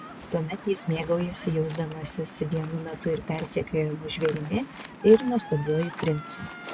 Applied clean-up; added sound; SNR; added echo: none; Waves, surf + Gasp; 14 dB; none.